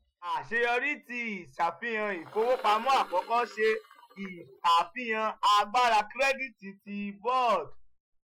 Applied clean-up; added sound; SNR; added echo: classical method Wiener filter.